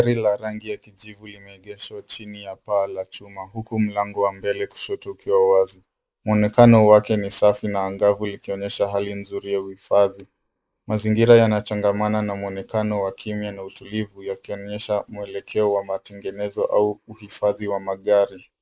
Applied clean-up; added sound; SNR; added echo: neural mask model Resemble Enhance denoiser.